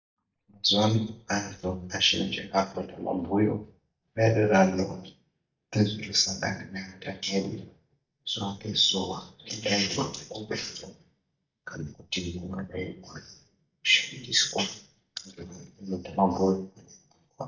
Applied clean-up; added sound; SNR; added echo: neural mask model DeepFilterNet 3.